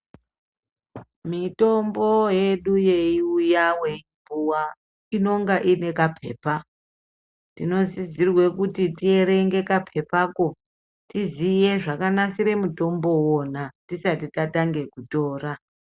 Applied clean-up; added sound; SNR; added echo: none; none; none; none.